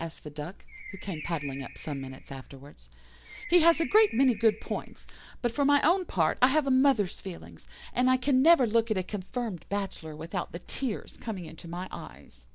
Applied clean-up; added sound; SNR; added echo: none; Bird; 16 dB; none.